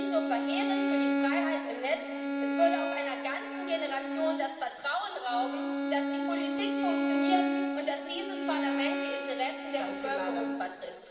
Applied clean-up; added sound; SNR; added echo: none; Bowed string instrument; -2 dB; reverberation time 2.3 s.